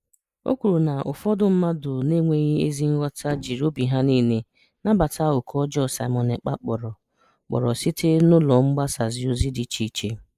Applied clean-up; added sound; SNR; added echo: neural mask model Resemble Enhance denoiser.